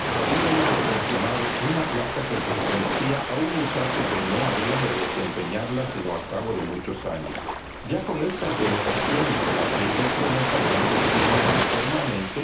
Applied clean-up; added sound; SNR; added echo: none; Ocean; -3 dB; reverberation time 0.3 s.